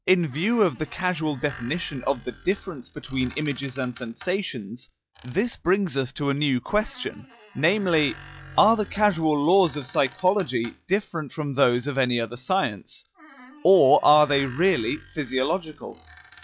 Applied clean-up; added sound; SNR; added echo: classical method log-MMSE.